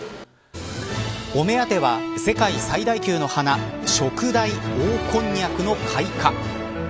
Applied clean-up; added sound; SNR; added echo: none; none; none; none.